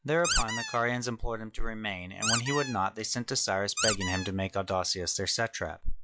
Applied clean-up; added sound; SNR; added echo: classical method log-MMSE.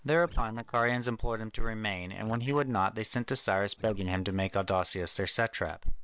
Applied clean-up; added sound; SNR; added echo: neural separator model SepFormer DNS4.